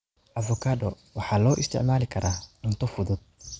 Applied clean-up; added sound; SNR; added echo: none; none; none; none.